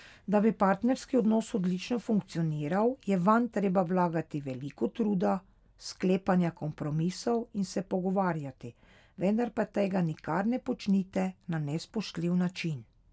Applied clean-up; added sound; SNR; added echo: none; none; none; none.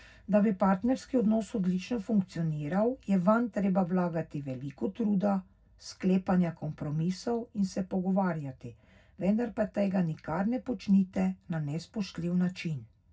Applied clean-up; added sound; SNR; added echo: none; none; none; reverberation time 0.4 s.